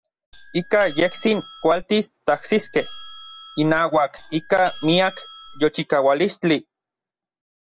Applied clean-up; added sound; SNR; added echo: none; Doorbell; 16 dB; none.